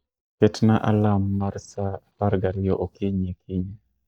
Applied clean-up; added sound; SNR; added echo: neural mask model DeepFilterNet 3.